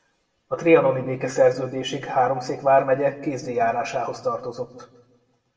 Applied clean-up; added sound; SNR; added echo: none; none; none; reverberation time 1.0 s.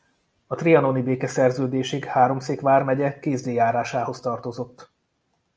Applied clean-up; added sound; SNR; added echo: none; none; none; none.